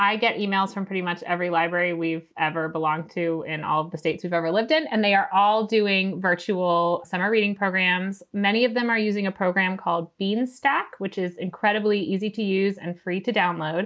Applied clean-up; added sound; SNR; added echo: none; none; none; none.